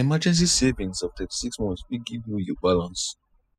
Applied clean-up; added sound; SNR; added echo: classical method spectral subtraction.